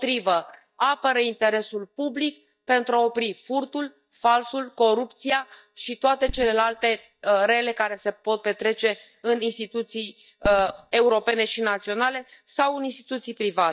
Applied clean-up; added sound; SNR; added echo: neural mask model DeepFilterNet 3.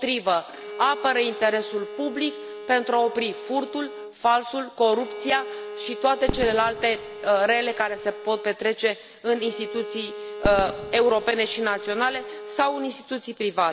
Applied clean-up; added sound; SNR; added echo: none; Fireworks + Bowed string instrument; 11 dB; none.